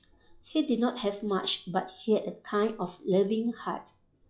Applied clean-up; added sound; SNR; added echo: classical method log-MMSE.